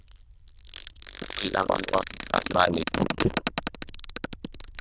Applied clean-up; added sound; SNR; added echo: neural diffusion model UNIVERSE++.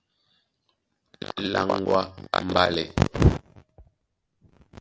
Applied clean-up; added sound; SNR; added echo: none; none; none; none.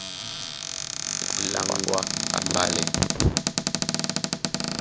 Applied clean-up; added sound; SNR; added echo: none; Cupboard open or close; -3 dB; none.